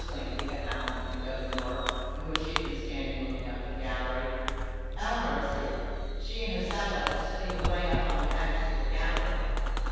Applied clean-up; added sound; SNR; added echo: none; Fireworks; -3 dB; reverberation time 2.2 s.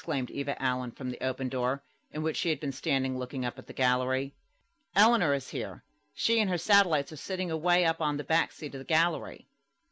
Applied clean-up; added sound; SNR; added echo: none; none; none; none.